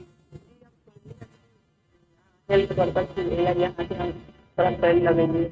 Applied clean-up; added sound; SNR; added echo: neural mask model RNNoise.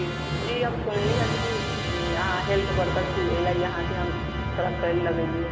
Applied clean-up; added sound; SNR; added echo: none; Musical instrument; 0 dB; none.